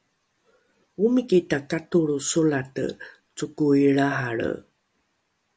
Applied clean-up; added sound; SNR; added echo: none; none; none; none.